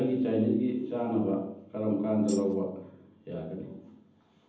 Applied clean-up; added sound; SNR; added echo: none; Tambourine; 16 dB; reverberation time 0.8 s.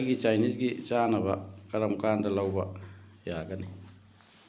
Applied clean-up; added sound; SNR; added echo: none; none; none; none.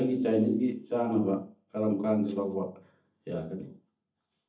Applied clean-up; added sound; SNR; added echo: neural mask model DeepFilterNet 3.